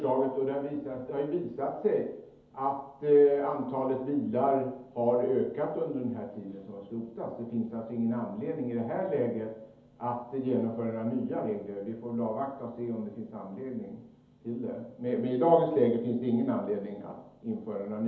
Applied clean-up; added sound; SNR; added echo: none; none; none; reverberation time 2.2 s.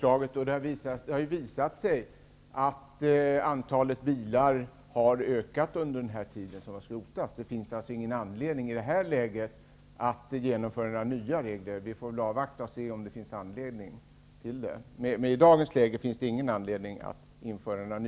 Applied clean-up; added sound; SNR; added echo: none; none; none; none.